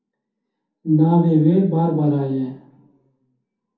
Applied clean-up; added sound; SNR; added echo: none; none; none; reverberation time 0.5 s.